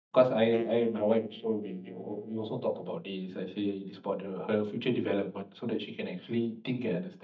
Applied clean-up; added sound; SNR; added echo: neural mask model DeepFilterNet 3.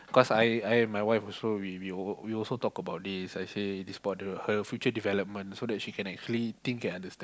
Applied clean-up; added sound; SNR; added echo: none; none; none; none.